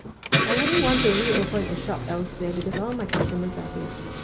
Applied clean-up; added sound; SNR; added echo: none; Engine / Car; -3 dB; none.